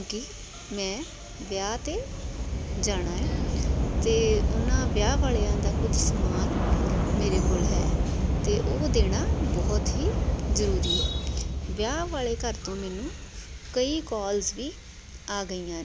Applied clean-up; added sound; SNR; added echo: none; Subway, metro, underground / Train; -4 dB; none.